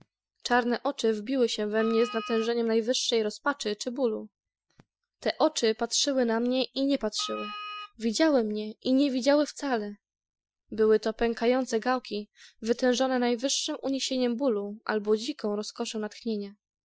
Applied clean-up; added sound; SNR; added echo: classical method Wiener filter.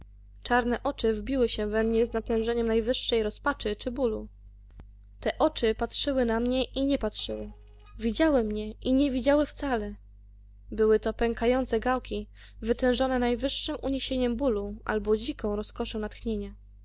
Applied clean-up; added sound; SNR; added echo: neural separator model SepFormer DNS4.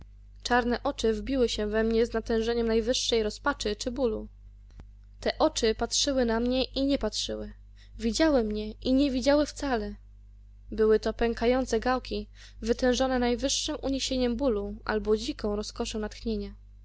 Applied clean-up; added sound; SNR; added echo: none; none; none; none.